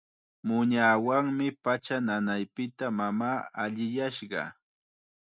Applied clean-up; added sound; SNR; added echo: none; none; none; none.